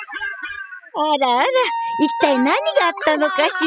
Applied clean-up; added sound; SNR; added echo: classical method spectral subtraction.